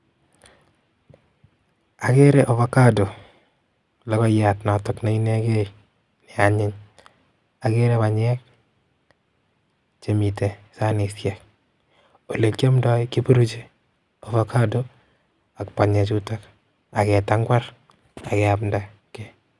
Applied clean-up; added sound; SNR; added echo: none; none; none; none.